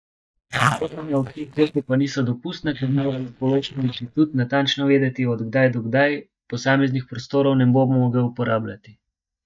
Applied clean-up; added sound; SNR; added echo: neural mask model DeepFilterNet 3.